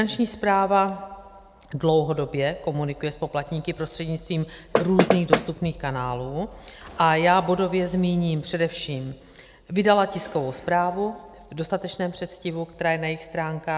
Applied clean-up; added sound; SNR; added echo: none; Knock; -2 dB; none.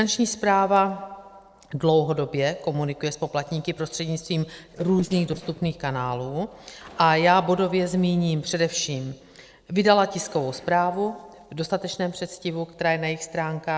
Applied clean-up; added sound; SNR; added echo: neural separator model SepFormer DNS4.